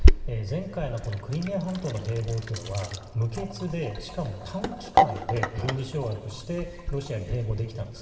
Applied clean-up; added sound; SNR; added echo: none; Sink (filling or washing); -4 dB; reverberation time 2.1 s.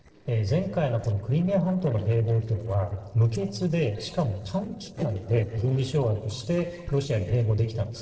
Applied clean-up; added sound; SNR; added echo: neural separator model SepFormer DNS4.